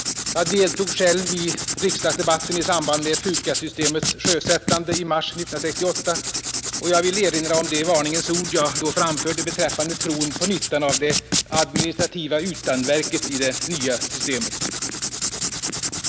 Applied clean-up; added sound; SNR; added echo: none; Writing; 3 dB; none.